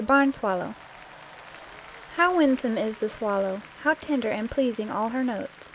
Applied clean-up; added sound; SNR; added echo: none; Applause; 20 dB; none.